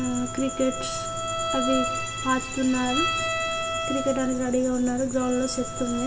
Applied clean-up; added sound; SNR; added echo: none; Bowed string instrument; 4 dB; reverberation time 2.9 s.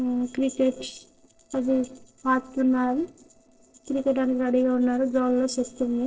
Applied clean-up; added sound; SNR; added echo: neural separator model SepFormer DNS4.